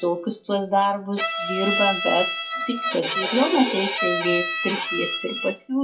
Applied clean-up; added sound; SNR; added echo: classical method WPE with log-MMSE.